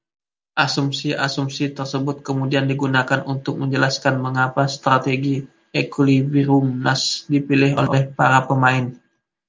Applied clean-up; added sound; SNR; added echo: none; none; none; none.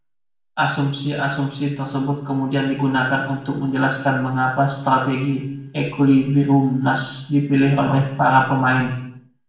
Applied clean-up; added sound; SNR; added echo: none; none; none; reverberation time 0.7 s.